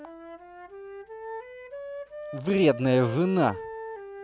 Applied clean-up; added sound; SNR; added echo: none; Wind instrument, woodwind instrument; 11 dB; none.